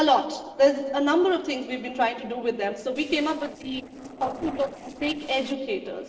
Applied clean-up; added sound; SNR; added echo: neural separator model SepFormer DNS4.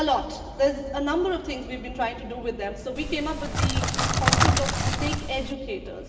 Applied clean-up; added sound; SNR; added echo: none; Crackle; -4 dB; reverberation time 2.8 s.